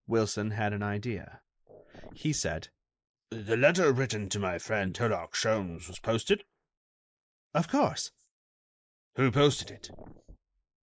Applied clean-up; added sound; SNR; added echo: neural mask model Resemble Enhance denoiser.